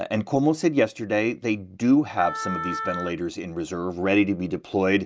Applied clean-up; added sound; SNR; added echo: none; Wind instrument, woodwind instrument; 10 dB; none.